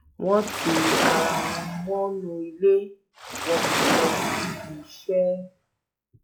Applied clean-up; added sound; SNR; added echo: classical method log-MMSE.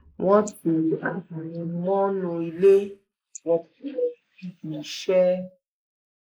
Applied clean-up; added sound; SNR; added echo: neural mask model Resemble Enhance denoiser.